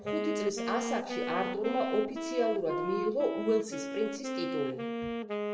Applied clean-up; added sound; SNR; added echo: none; Wind instrument, woodwind instrument; 2 dB; reverberation time 0.6 s.